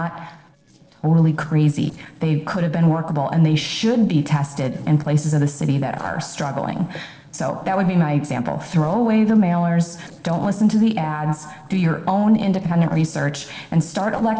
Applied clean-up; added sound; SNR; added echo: neural separator model SepFormer DNS4.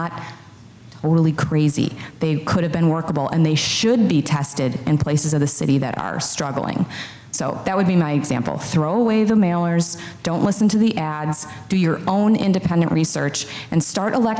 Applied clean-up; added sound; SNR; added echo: none; none; none; none.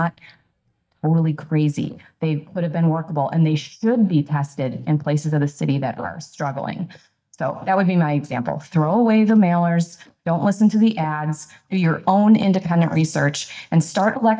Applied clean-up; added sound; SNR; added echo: neural mask model DeepFilterNet 3.